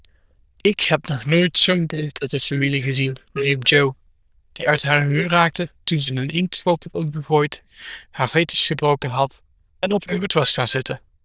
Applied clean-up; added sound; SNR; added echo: neural diffusion model UNIVERSE++.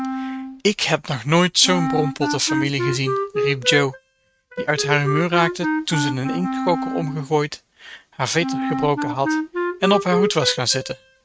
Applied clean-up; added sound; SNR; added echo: neural mask model RNNoise.